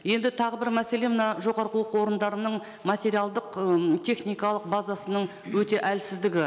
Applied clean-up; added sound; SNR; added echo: neural mask model Resemble Enhance denoiser.